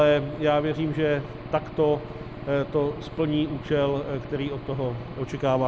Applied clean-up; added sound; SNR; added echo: none; Engine / Aircraft; 12 dB; none.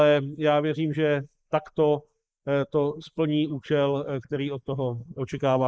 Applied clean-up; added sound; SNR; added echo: neural mask model Resemble Enhance denoiser.